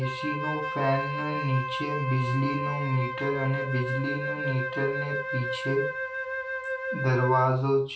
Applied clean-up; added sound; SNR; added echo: none; Wind instrument, woodwind instrument; 4 dB; reverberation time 0.3 s.